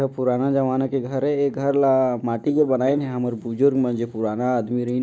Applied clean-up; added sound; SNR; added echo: neural mask model Resemble Enhance denoiser.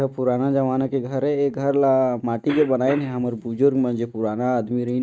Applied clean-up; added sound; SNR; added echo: neural mask model RNNoise.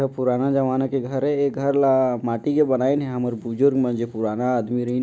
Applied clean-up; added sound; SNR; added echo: none; none; none; none.